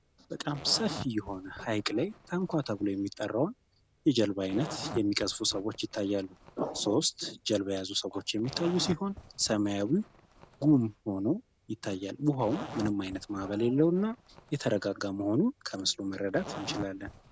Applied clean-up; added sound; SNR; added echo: none; Zipper (clothing); 15 dB; none.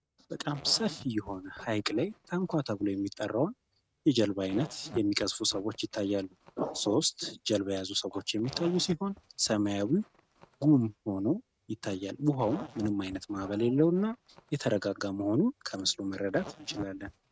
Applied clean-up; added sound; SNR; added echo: neural mask model RNNoise.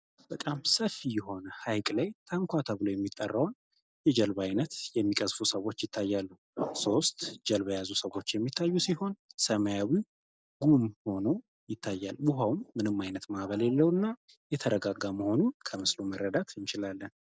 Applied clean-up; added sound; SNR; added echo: none; none; none; none.